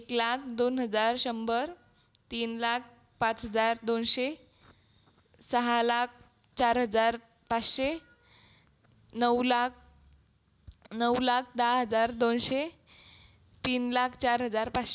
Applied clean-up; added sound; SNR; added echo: none; none; none; none.